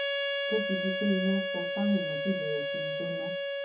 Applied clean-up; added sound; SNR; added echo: none; Wind instrument, woodwind instrument; -1 dB; reverberation time 0.3 s.